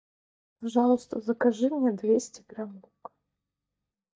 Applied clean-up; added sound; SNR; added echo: neural mask model DeepFilterNet 3.